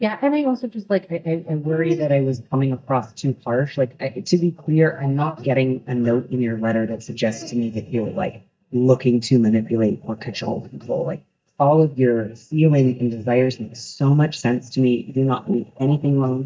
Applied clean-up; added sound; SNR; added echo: neural mask model DeepFilterNet 3.